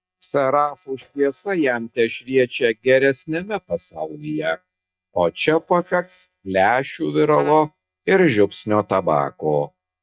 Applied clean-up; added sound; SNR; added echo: neural mask model DeepFilterNet 3.